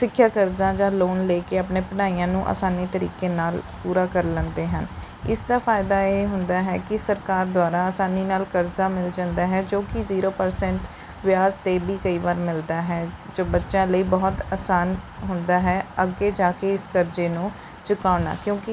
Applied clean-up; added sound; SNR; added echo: none; none; none; none.